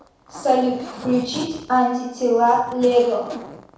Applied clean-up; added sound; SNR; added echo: none; Zipper (clothing); 18 dB; reverberation time 0.7 s.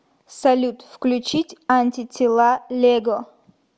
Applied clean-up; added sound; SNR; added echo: none; none; none; none.